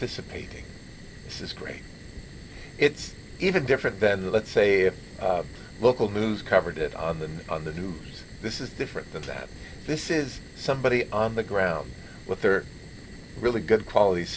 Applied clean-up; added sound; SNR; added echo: none; Fire; 15 dB; none.